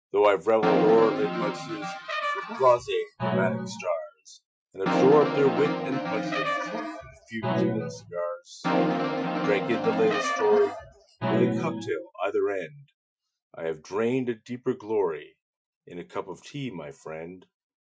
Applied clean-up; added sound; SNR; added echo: classical method Wiener filter.